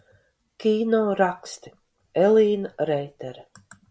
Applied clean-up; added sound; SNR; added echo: none; none; none; none.